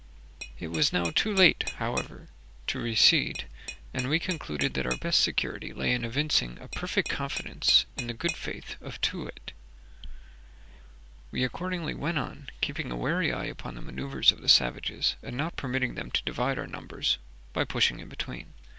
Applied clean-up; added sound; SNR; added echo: none; Tap / Glass; 11 dB; none.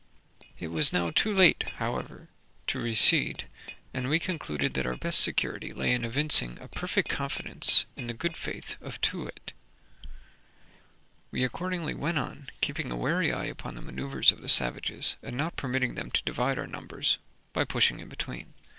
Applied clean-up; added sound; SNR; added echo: neural separator model SepFormer DNS4.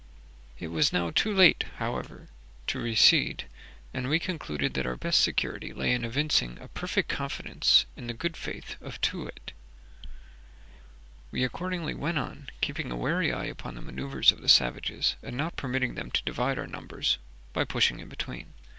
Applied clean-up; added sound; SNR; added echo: none; none; none; none.